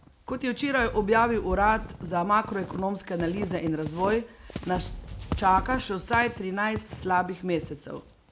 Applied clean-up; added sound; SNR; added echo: none; Fireworks + Squeak / Walk, footsteps; 11 dB; none.